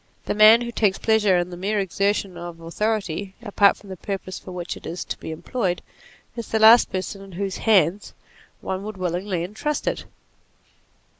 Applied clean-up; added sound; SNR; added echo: none; none; none; none.